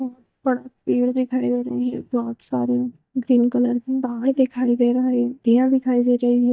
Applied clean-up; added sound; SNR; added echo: neural mask model DeepFilterNet 3.